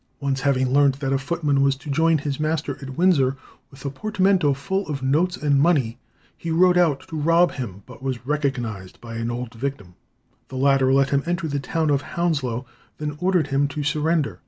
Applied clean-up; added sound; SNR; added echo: none; none; none; none.